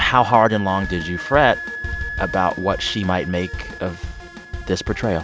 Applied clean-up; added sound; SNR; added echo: none; Wind instrument, woodwind instrument + Drum kit; 9 dB; none.